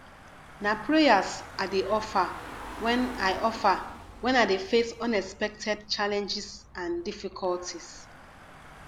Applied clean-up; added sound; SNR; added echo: none; Engine / Car; 16 dB; none.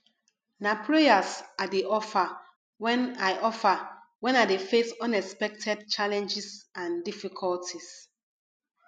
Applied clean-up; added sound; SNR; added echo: none; none; none; none.